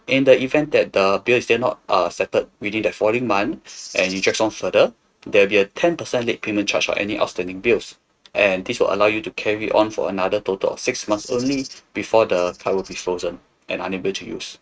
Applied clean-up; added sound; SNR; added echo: neural mask model RNNoise.